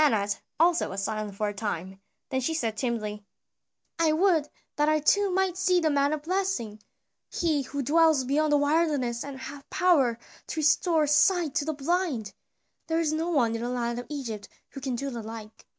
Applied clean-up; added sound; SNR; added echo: none; none; none; none.